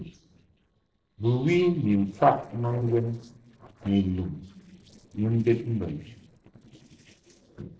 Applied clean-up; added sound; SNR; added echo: neural separator model SepFormer DNS4.